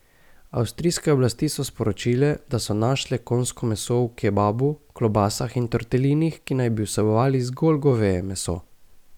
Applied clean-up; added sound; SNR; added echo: none; none; none; none.